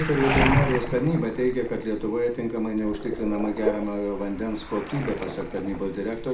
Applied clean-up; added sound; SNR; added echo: none; Waves, surf; 4 dB; reverberation time 0.4 s.